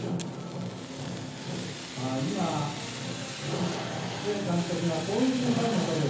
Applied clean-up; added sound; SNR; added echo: none; Fire; 10 dB; reverberation time 0.7 s.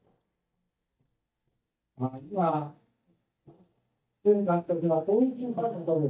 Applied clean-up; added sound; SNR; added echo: neural mask model DeepFilterNet 3.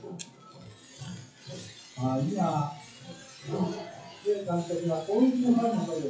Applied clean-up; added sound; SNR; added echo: classical method WPE with log-MMSE.